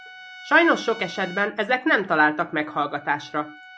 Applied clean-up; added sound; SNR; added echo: none; Trumpet; 20 dB; none.